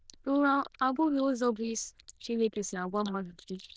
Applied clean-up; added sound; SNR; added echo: neural diffusion model UNIVERSE++.